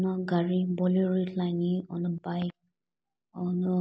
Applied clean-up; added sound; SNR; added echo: none; none; none; none.